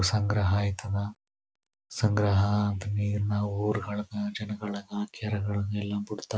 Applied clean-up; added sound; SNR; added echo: none; none; none; none.